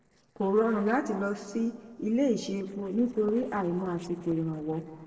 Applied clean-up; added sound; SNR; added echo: neural separator model SepFormer DNS4.